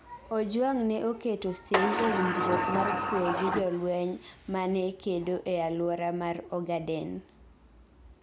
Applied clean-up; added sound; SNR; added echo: none; Sliding door; -1 dB; none.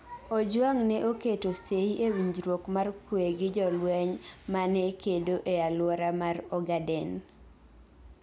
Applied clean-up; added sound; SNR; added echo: none; none; none; none.